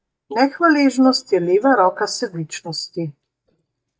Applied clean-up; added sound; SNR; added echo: neural mask model DeepFilterNet 3.